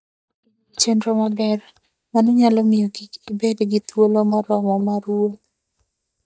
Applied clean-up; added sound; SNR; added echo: neural mask model DeepFilterNet 3.